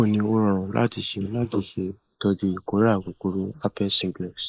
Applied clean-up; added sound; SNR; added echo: neural mask model Resemble Enhance denoiser.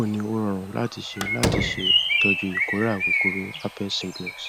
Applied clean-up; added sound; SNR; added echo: none; Slam + Bird; -3 dB; none.